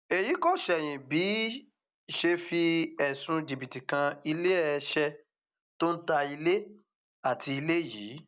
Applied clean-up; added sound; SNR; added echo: none; none; none; none.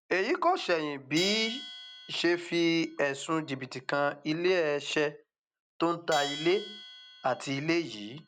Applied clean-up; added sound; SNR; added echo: none; Bell; 15 dB; none.